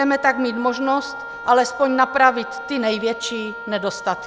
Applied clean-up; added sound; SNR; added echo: none; Wind instrument, woodwind instrument; 12 dB; none.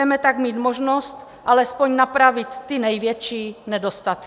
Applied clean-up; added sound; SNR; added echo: none; none; none; none.